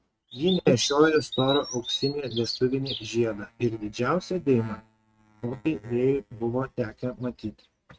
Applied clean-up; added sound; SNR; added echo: neural mask model RNNoise.